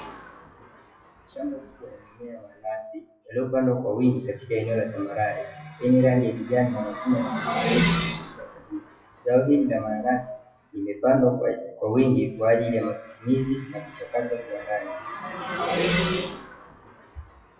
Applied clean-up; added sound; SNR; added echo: classical method WPE with log-MMSE.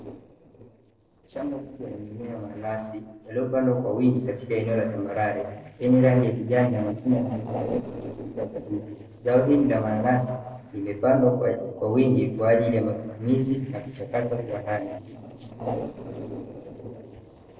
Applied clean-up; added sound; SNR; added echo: neural separator model SepFormer DNS4.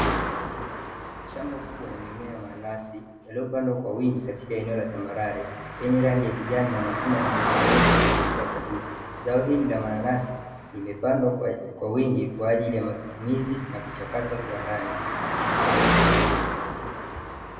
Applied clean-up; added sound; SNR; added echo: none; Car passing by; 0 dB; reverberation time 1.4 s.